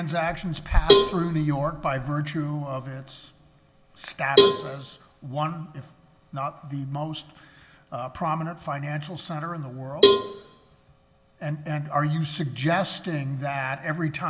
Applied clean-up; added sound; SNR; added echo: none; Cowbell; -3 dB; reverberation time 1.1 s.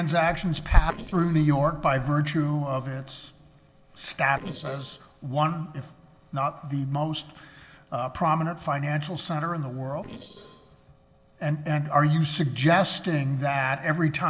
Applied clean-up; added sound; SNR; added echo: neural separator model SepFormer DNS4.